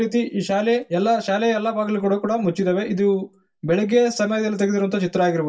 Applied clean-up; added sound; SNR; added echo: none; none; none; reverberation time 0.2 s.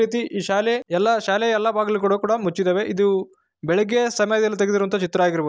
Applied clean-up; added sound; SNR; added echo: none; none; none; none.